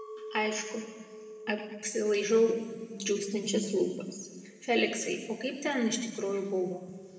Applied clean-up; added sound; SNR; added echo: none; Chink, clink; 18 dB; reverberation time 1.6 s.